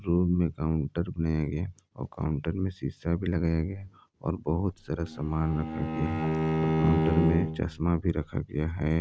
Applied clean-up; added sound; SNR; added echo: none; Bowed string instrument; 1 dB; none.